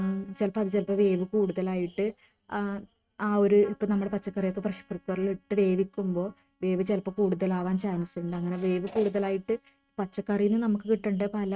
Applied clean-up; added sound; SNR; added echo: neural mask model RNNoise.